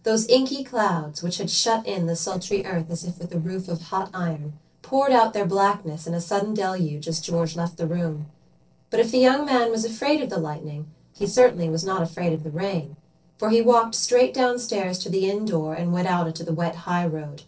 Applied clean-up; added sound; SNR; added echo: neural separator model SepFormer DNS4.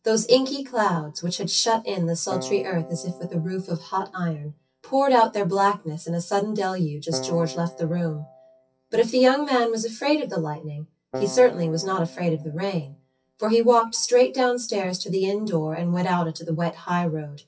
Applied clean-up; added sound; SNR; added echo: classical method WPE with log-MMSE.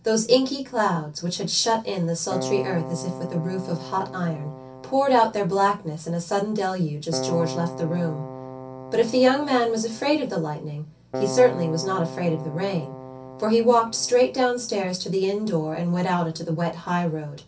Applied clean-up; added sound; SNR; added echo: none; Keyboard (musical); 11 dB; reverberation time 0.3 s.